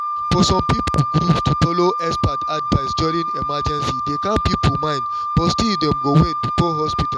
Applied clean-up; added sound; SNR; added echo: none; Wind instrument, woodwind instrument; 3 dB; none.